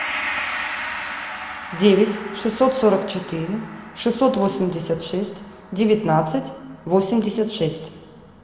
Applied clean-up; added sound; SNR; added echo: none; Gong; 11 dB; reverberation time 1.3 s.